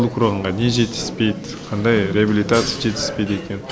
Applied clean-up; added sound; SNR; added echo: none; none; none; none.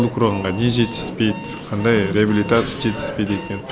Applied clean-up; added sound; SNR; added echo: none; Alarm; 19 dB; none.